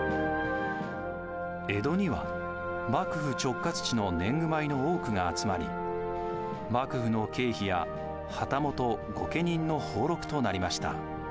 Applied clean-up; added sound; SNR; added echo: none; none; none; none.